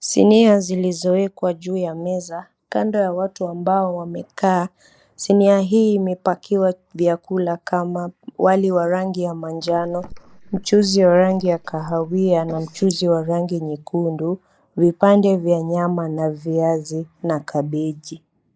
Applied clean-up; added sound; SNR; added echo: neural mask model Resemble Enhance denoiser.